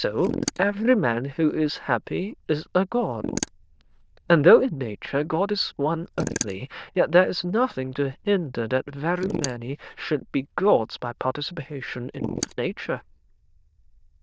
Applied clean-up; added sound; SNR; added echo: neural diffusion model UNIVERSE++.